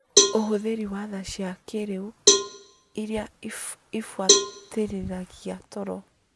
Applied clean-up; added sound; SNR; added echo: none; Cowbell; -5 dB; none.